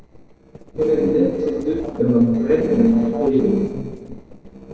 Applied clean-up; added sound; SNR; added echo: neural separator model SepFormer DNS4.